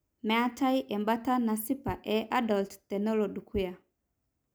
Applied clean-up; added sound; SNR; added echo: none; none; none; none.